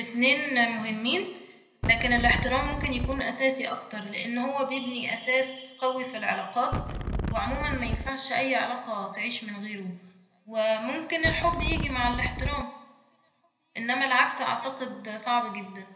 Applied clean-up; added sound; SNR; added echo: none; Wind; 2 dB; reverberation time 0.8 s.